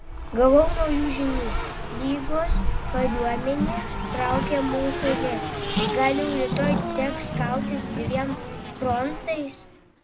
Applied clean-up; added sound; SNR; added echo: none; Race car, auto racing; 1 dB; none.